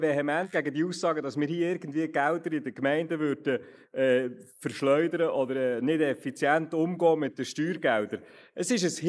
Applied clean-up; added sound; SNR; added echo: neural mask model Resemble Enhance denoiser.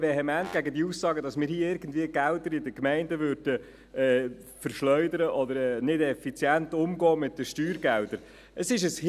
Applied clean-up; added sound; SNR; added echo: none; Brass instrument; 20 dB; none.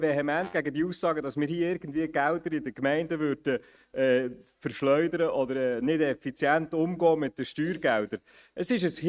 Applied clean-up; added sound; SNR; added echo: neural mask model RNNoise.